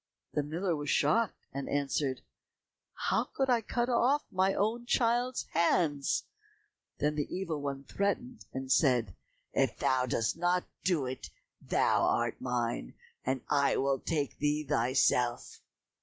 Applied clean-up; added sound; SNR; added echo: none; none; none; none.